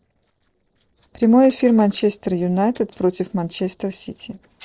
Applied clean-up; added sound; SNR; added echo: neural separator model SepFormer DNS4.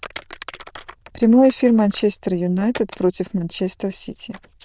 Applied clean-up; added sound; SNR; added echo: neural diffusion model UNIVERSE++.